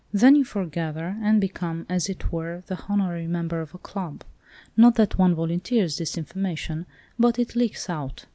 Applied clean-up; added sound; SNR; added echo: none; none; none; none.